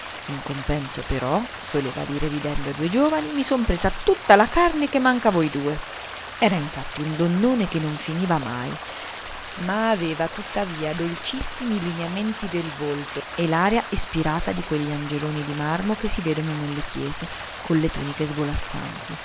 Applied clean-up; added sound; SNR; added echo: none; Stream; 11 dB; none.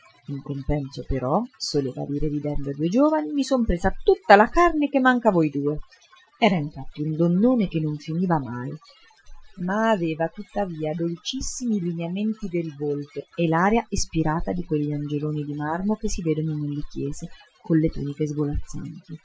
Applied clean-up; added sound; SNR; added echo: classical method Wiener filter.